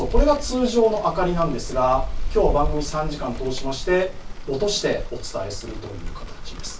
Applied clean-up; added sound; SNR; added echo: none; Rain; 3 dB; reverberation time 0.1 s.